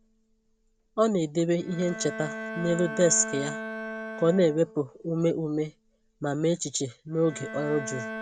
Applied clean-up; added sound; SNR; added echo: none; Bowed string instrument; 11 dB; none.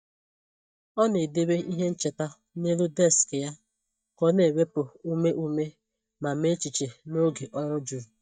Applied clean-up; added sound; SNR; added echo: neural mask model DeepFilterNet 3.